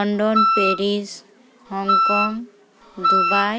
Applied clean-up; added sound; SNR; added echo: none; Wind instrument, woodwind instrument; -4 dB; none.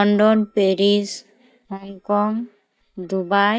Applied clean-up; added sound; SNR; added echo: neural mask model DeepFilterNet 3.